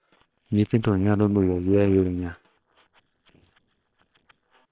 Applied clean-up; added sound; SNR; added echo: neural separator model SepFormer WHAM!.